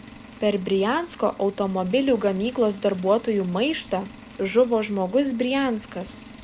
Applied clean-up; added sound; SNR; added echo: none; Engine; 20 dB; none.